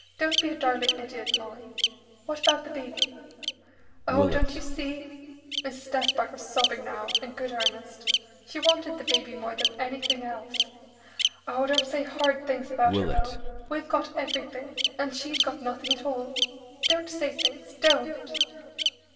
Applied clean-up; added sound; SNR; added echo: none; Bird vocalization, bird call, bird song; 0 dB; reverberation time 2.5 s.